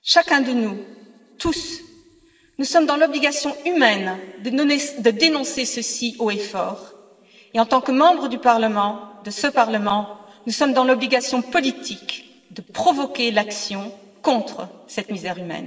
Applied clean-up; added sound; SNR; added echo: none; none; none; reverberation time 2.1 s.